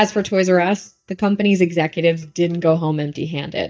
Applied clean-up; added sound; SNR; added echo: neural mask model DeepFilterNet 3.